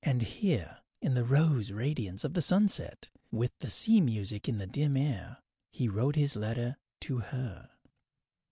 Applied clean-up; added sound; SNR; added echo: none; none; none; none.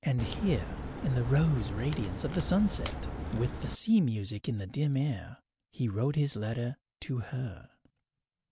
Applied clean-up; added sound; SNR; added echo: none; Crack; 5 dB; none.